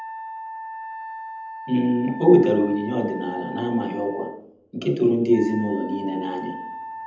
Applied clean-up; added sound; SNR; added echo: none; Wind instrument, woodwind instrument; 13 dB; reverberation time 0.8 s.